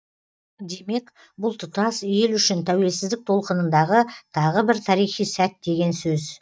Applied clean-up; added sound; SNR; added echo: neural mask model DeepFilterNet 3.